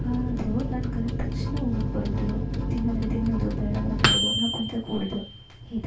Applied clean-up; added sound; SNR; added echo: none; Microwave oven; -3 dB; reverberation time 0.2 s.